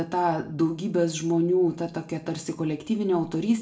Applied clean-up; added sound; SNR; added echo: none; none; none; reverberation time 0.4 s.